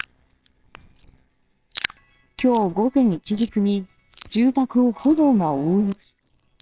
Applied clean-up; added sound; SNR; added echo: neural separator model SepFormer WHAMR!.